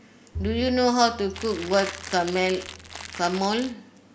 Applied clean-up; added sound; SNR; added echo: none; Crackle + Bowed string instrument; 12 dB; none.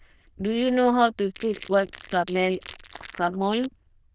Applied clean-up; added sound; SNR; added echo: neural diffusion model UNIVERSE++.